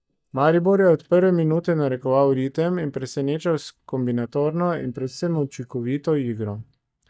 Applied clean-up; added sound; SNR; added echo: neural mask model DeepFilterNet 3.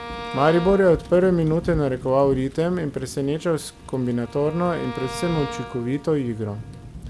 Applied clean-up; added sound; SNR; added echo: none; Bowed string instrument + Thunder / Rain; 13 dB; none.